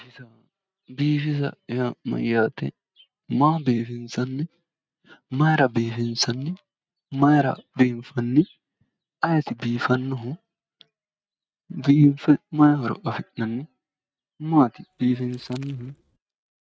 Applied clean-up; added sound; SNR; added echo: neural mask model RNNoise.